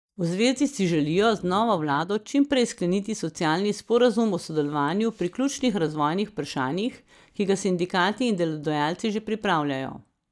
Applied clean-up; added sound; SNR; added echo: neural mask model DeepFilterNet 3.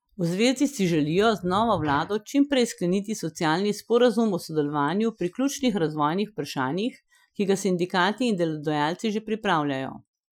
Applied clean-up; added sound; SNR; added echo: classical method Wiener filter.